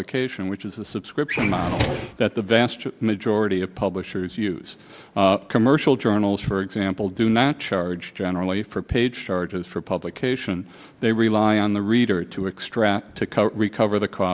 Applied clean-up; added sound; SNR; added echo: none; Drawer open or close; 4 dB; none.